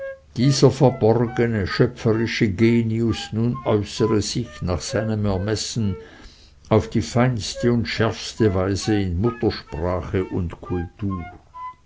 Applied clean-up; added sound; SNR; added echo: none; Wind instrument, woodwind instrument; 19 dB; none.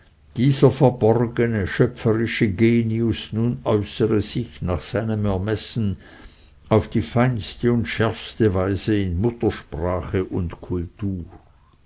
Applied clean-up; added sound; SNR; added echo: none; none; none; none.